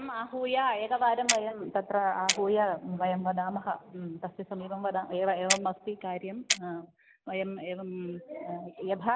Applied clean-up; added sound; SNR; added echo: none; Clock; 4 dB; none.